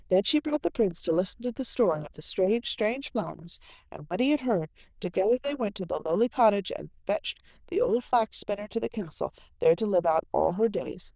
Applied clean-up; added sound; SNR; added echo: neural diffusion model UNIVERSE++.